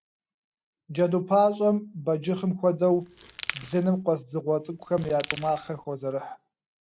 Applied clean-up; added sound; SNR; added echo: none; Crackle; 14 dB; none.